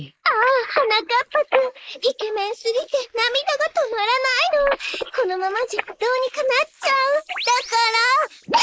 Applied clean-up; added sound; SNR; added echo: neural mask model Resemble Enhance denoiser.